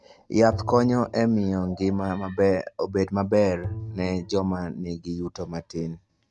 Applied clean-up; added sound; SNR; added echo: neural mask model RNNoise.